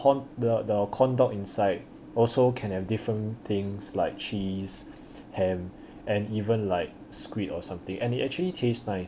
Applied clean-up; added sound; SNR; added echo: none; none; none; none.